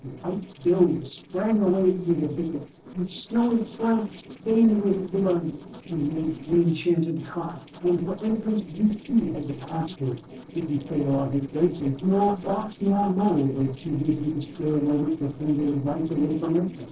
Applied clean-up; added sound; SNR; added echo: neural separator model SepFormer DNS4.